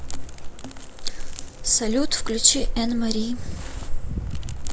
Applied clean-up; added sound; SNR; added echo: none; Crackle; 0 dB; none.